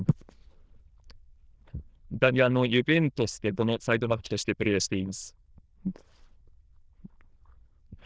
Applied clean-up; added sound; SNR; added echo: neural diffusion model UNIVERSE++.